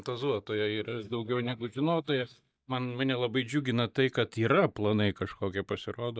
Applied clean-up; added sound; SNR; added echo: neural mask model DeepFilterNet 3.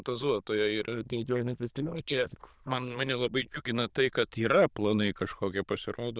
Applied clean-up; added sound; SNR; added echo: neural diffusion model UNIVERSE++.